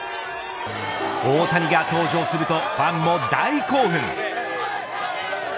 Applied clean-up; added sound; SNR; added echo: none; Ringtone; 15 dB; none.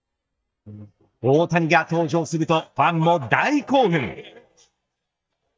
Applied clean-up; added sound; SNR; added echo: neural mask model DeepFilterNet 3.